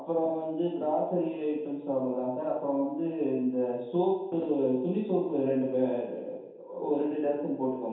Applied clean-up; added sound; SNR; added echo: none; none; none; reverberation time 0.8 s.